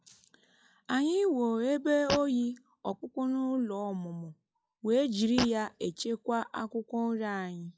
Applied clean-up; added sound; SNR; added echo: classical method log-MMSE.